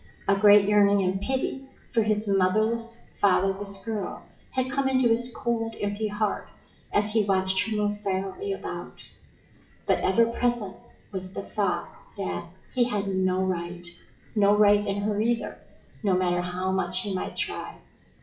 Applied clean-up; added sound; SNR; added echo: classical method WPE with log-MMSE.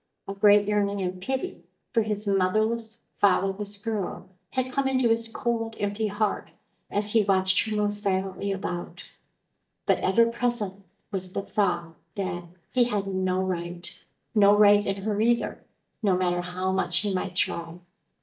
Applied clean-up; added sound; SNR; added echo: neural mask model DeepFilterNet 3.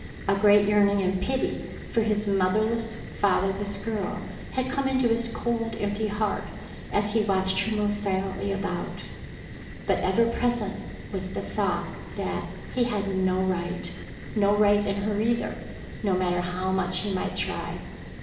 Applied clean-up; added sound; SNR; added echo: none; Fire; 11 dB; reverberation time 1.1 s.